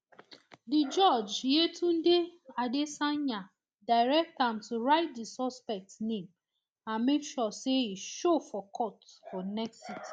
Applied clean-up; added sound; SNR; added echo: none; none; none; none.